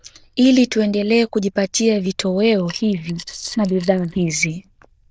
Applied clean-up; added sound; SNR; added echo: neural diffusion model UNIVERSE++.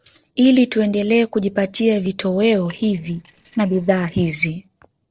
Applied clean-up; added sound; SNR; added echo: neural separator model SepFormer DNS4.